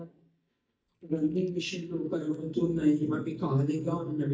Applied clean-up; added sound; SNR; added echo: neural mask model DeepFilterNet 3.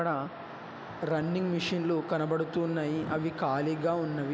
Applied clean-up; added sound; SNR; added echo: none; none; none; none.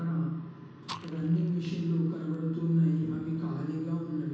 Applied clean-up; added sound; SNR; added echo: none; Fire; 18 dB; reverberation time 1.2 s.